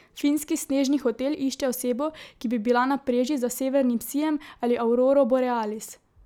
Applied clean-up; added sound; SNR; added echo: none; none; none; none.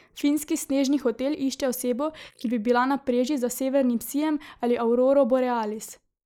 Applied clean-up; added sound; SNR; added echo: neural mask model Resemble Enhance denoiser.